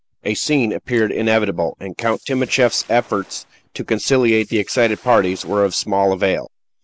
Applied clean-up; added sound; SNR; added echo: neural mask model Resemble Enhance denoiser.